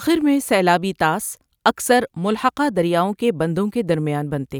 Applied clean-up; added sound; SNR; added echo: none; none; none; none.